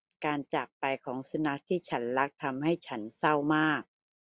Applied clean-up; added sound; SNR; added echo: none; none; none; none.